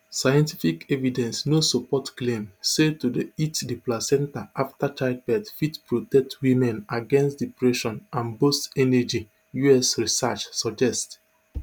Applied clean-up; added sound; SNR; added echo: none; none; none; none.